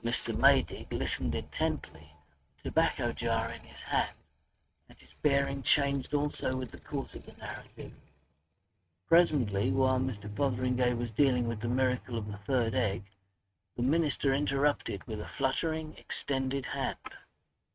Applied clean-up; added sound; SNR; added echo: neural mask model RNNoise.